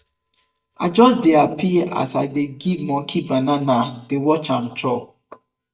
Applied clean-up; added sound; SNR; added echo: neural mask model DeepFilterNet 3.